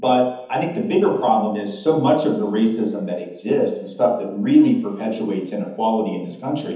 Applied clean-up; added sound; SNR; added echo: none; none; none; reverberation time 1.3 s.